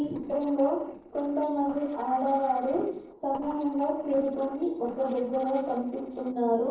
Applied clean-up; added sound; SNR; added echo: neural separator model SepFormer DNS4.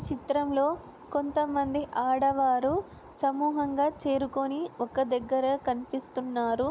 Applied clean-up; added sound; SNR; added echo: none; none; none; none.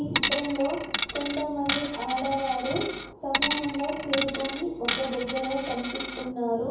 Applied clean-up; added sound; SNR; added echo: none; Coin (dropping); 3 dB; reverberation time 0.9 s.